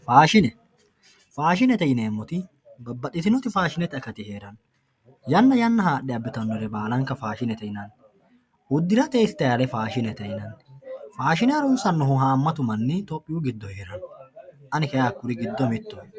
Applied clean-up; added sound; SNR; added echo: none; none; none; none.